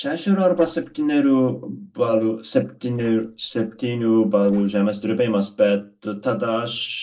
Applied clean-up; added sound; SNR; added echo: neural separator model SepFormer DNS4.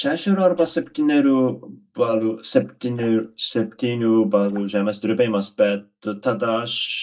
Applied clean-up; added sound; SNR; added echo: neural mask model DeepFilterNet 3.